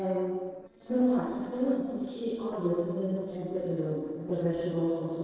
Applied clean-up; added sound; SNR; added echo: neural separator model SepFormer DNS4.